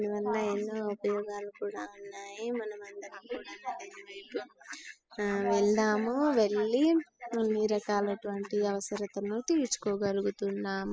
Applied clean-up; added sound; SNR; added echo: classical method spectral subtraction.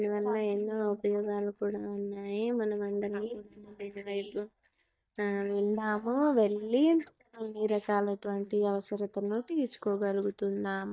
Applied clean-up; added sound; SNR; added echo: neural mask model DeepFilterNet 3.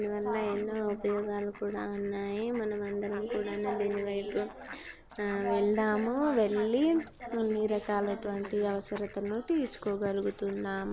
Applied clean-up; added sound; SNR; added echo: none; Fowl; 19 dB; none.